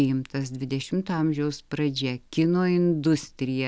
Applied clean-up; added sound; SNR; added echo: none; none; none; none.